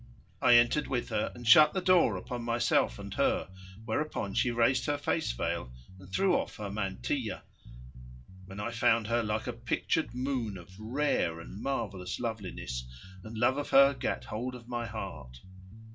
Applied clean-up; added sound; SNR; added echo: none; Bass guitar; 14 dB; reverberation time 0.2 s.